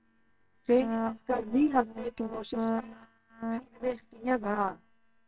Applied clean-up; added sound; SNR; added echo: neural separator model SepFormer WHAMR!.